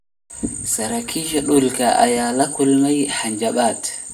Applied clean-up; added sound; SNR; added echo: none; none; none; reverberation time 0.3 s.